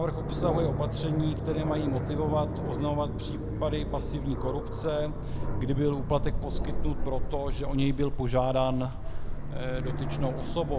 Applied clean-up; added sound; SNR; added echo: none; Aircraft; -1 dB; none.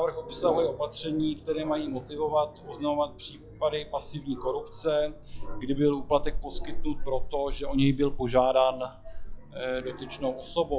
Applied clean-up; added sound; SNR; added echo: classical method log-MMSE.